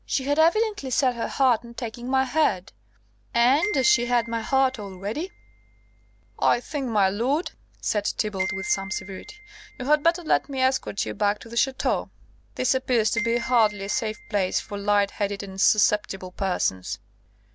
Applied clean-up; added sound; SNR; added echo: none; Glockenspiel; 13 dB; none.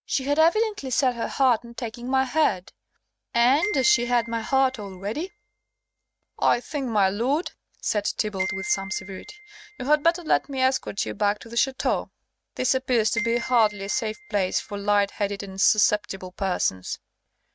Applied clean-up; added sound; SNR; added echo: neural mask model RNNoise.